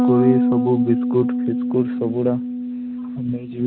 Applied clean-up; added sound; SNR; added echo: none; Bass guitar; -1 dB; none.